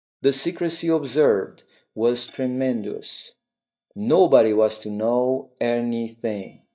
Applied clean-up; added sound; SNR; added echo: neural mask model DeepFilterNet 3.